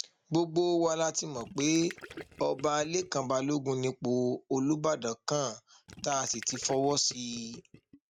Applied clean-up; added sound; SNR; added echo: none; Gurgling; 19 dB; none.